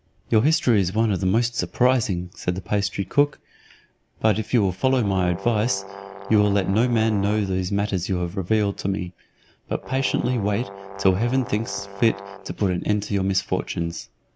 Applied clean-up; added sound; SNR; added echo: none; Brass instrument; 15 dB; none.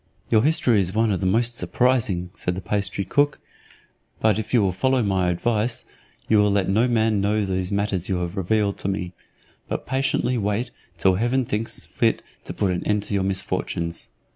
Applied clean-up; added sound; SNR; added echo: none; none; none; none.